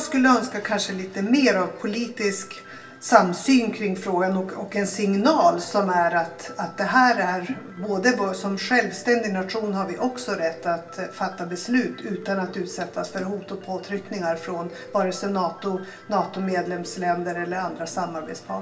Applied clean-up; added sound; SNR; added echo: none; Piano; 19 dB; reverberation time 0.3 s.